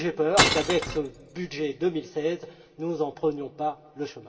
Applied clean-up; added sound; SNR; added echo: none; Glass; -3 dB; reverberation time 1.4 s.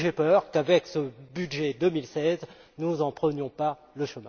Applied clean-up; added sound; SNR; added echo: none; none; none; none.